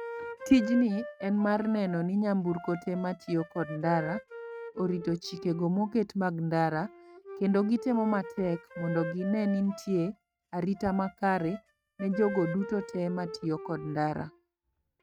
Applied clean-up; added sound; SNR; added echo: neural mask model RNNoise.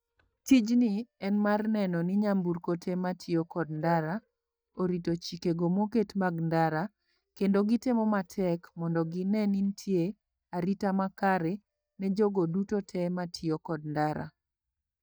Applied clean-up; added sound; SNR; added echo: neural mask model DeepFilterNet 3.